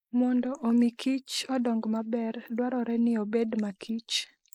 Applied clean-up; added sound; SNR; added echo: neural mask model Resemble Enhance denoiser.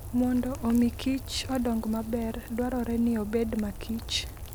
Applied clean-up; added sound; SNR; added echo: none; Rain; 10 dB; none.